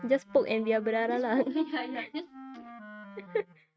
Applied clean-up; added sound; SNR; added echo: neural mask model RNNoise.